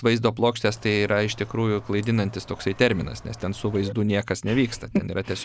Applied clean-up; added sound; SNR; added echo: none; Bird; 20 dB; none.